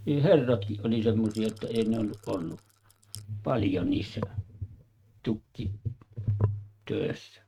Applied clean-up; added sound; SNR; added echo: neural mask model RNNoise.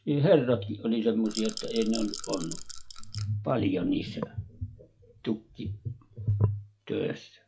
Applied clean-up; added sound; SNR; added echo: classical method log-MMSE.